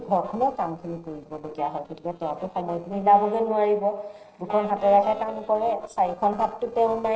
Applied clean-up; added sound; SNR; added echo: neural separator model SepFormer DNS4.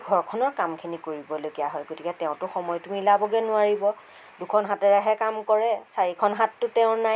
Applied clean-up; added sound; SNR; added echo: none; none; none; none.